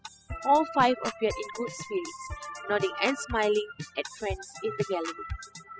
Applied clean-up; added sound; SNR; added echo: classical method spectral subtraction.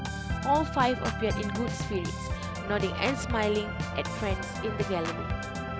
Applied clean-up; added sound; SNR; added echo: none; Organ; 1 dB; none.